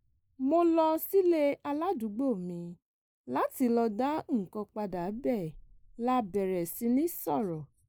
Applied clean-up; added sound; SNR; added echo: neural mask model Resemble Enhance denoiser.